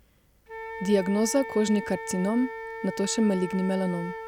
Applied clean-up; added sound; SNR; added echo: none; Wind instrument, woodwind instrument; 10 dB; none.